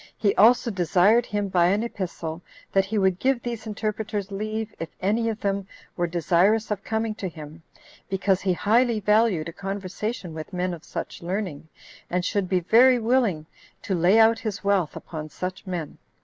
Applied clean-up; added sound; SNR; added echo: none; none; none; none.